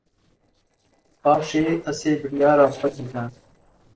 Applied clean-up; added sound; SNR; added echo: neural separator model SepFormer DNS4.